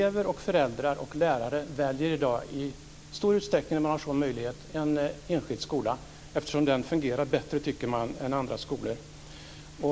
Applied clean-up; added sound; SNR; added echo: none; none; none; none.